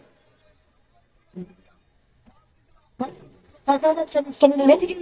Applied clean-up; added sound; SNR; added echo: neural mask model DeepFilterNet 3.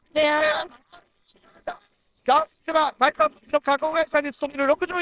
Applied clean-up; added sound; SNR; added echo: neural separator model SepFormer WHAMR!.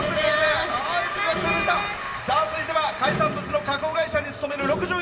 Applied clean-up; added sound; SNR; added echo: none; Clock; 11 dB; reverberation time 1.6 s.